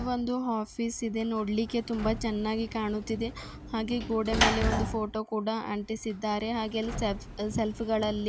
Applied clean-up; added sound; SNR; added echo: none; Sliding door / Slam; 5 dB; none.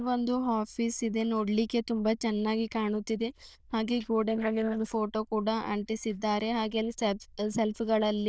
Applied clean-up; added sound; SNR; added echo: neural diffusion model UNIVERSE++.